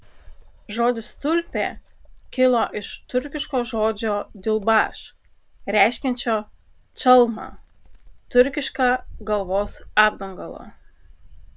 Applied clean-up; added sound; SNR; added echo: none; Wind; 19 dB; none.